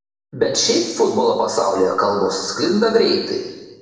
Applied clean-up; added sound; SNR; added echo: none; none; none; reverberation time 1.2 s.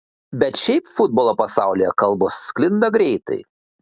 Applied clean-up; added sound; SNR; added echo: none; none; none; none.